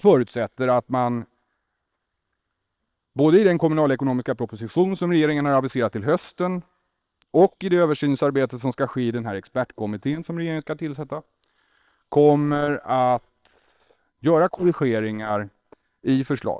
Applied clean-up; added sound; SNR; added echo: neural separator model SepFormer WHAM!.